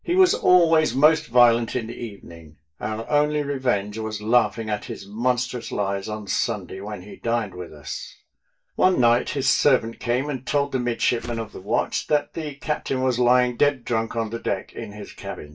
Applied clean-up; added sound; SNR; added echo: neural mask model DeepFilterNet 3.